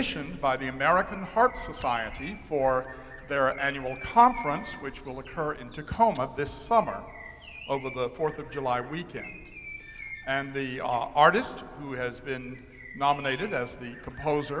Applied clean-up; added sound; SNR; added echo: none; Bird; 19 dB; none.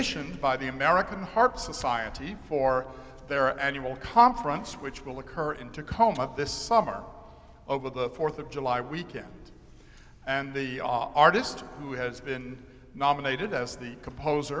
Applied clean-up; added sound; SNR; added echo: none; none; none; none.